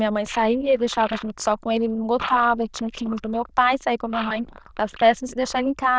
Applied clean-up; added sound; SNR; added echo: neural diffusion model UNIVERSE++.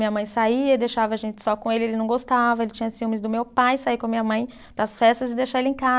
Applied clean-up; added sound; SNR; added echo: none; none; none; none.